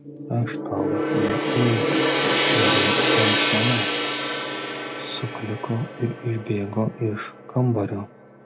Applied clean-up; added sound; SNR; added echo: none; Gong; -4 dB; none.